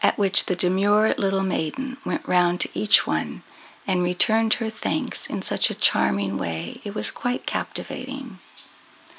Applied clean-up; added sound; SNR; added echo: none; none; none; none.